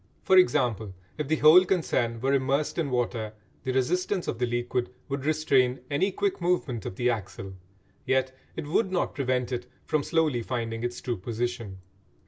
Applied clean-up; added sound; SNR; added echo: none; none; none; none.